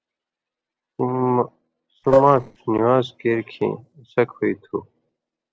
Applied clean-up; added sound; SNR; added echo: neural separator model SepFormer DNS4.